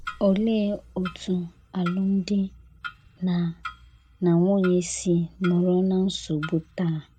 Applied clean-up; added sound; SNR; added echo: none; Clock; 18 dB; none.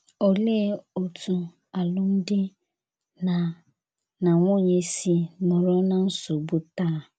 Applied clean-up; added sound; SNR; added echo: none; none; none; none.